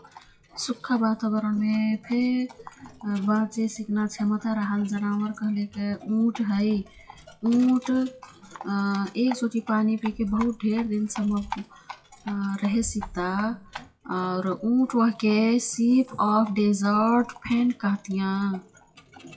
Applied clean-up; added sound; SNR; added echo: classical method WPE with log-MMSE.